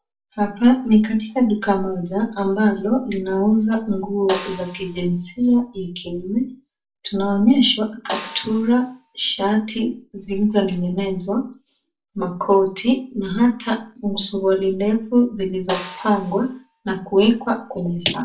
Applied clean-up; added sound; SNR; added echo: none; Snare drum; 16 dB; reverberation time 0.3 s.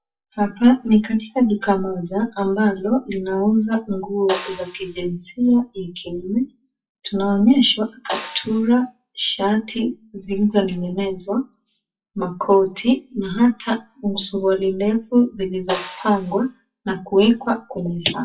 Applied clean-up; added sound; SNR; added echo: classical method WPE with log-MMSE.